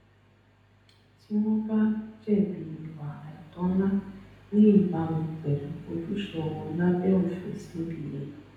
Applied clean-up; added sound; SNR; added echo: none; none; none; reverberation time 0.8 s.